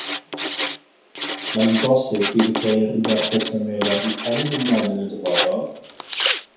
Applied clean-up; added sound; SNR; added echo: none; Writing; 1 dB; reverberation time 0.8 s.